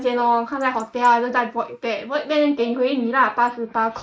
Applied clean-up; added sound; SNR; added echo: neural mask model Resemble Enhance denoiser.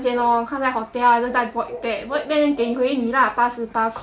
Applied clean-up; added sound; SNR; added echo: none; Bark / Chatter / Chirp, tweet / Livestock, farm animals, working animals; 19 dB; none.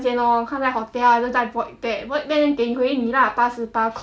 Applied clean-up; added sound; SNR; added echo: none; none; none; none.